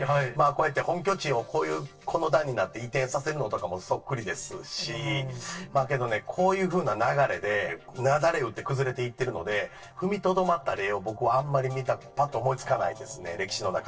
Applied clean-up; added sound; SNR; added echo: neural separator model SepFormer DNS4.